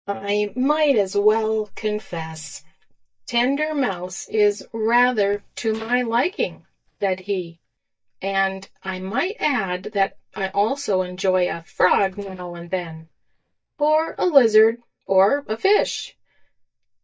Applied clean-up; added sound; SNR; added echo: neural mask model DeepFilterNet 3.